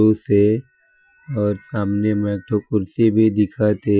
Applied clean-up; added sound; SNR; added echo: classical method Wiener filter.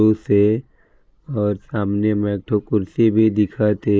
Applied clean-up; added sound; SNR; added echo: neural mask model Resemble Enhance denoiser.